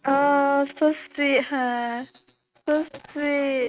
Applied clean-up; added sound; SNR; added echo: neural mask model RNNoise.